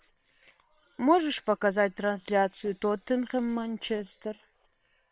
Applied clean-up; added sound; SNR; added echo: neural separator model SepFormer WHAM!.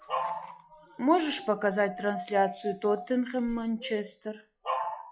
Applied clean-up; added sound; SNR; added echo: classical method log-MMSE.